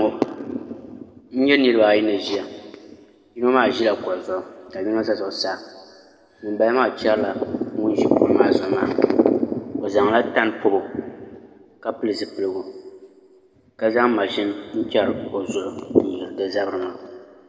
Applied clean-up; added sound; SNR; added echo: none; none; none; reverberation time 1.7 s.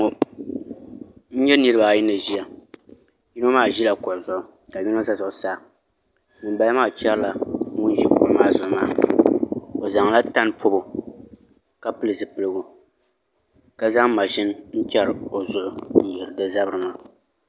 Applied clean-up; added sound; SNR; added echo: none; none; none; none.